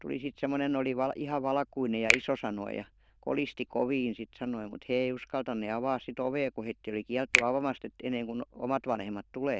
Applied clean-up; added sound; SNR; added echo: neural diffusion model UNIVERSE++.